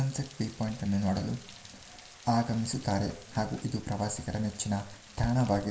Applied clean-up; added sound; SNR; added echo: none; Rain; 19 dB; reverberation time 1.4 s.